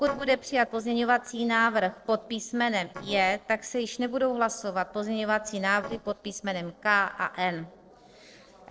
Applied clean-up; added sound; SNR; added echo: neural separator model SepFormer DNS4.